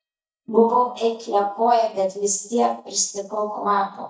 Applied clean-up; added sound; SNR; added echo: neural mask model DeepFilterNet 3.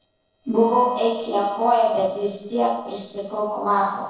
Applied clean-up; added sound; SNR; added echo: neural separator model SepFormer DNS4.